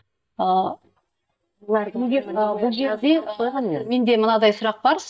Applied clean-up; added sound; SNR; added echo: neural mask model DeepFilterNet 3.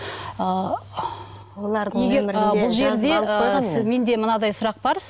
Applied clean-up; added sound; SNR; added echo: none; none; none; none.